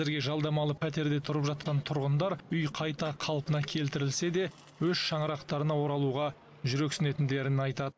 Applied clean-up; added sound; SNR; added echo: none; none; none; none.